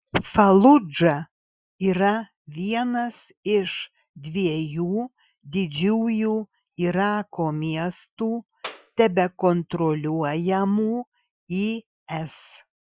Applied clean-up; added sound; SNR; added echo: classical method Wiener filter.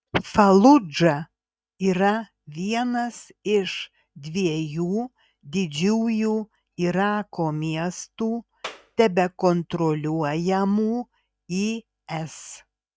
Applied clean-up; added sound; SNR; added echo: neural mask model RNNoise.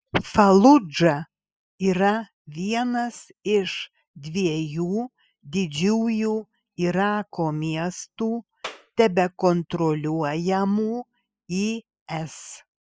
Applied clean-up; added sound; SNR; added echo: classical method spectral subtraction.